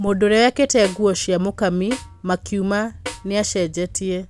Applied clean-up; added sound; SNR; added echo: none; Snare drum; 18 dB; none.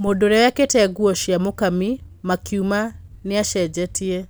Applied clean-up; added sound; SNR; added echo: none; none; none; none.